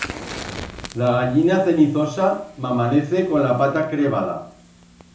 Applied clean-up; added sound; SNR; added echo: none; Fire; 17 dB; reverberation time 0.6 s.